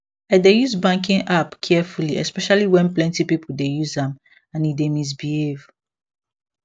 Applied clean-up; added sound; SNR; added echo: none; none; none; none.